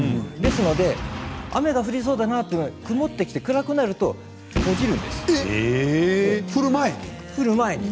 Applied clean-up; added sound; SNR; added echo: none; Boom; 8 dB; none.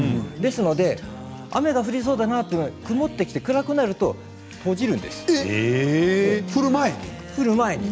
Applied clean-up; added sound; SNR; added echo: none; none; none; none.